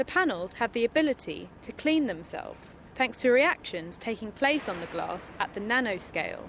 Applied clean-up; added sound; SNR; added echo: none; Chime; 14 dB; none.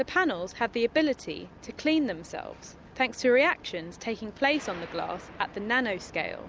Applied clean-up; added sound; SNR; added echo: none; none; none; none.